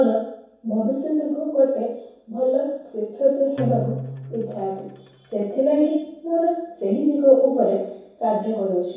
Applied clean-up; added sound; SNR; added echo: none; Acoustic guitar; 10 dB; reverberation time 0.7 s.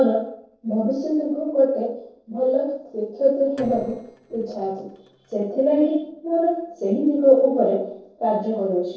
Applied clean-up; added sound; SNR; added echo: neural separator model SepFormer DNS4.